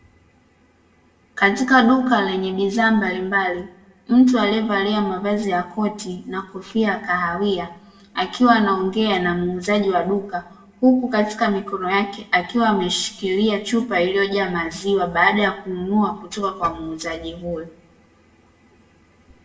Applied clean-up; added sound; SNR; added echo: none; none; none; reverberation time 0.5 s.